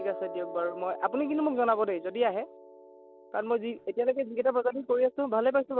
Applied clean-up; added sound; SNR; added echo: none; Piano; 16 dB; none.